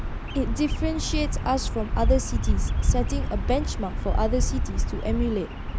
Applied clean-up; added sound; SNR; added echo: none; Bird vocalization, bird call, bird song; -4 dB; none.